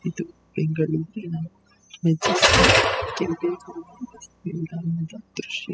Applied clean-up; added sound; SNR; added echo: classical method spectral subtraction.